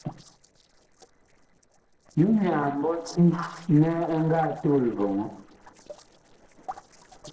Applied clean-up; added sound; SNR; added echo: neural separator model SepFormer DNS4.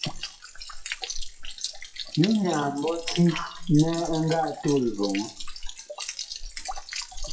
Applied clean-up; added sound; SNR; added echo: classical method WPE with log-MMSE.